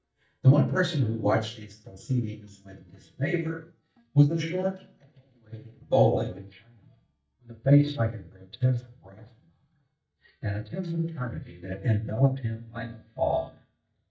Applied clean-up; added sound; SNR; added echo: neural mask model DeepFilterNet 3.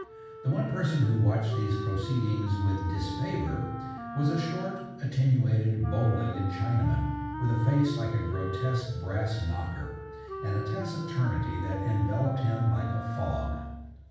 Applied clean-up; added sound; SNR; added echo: none; Wind instrument, woodwind instrument; 10 dB; reverberation time 1.2 s.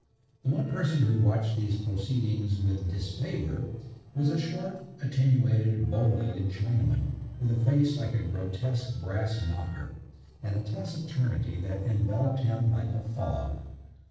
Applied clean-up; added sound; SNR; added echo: neural separator model SepFormer DNS4.